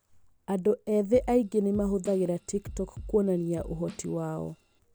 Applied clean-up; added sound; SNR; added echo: none; Drum kit; 15 dB; none.